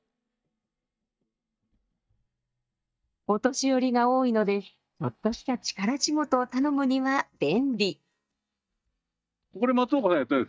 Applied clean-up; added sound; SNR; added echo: neural mask model DeepFilterNet 3.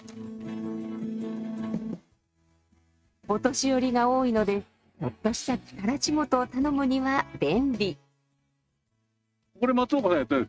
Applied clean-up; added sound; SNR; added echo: neural mask model RNNoise.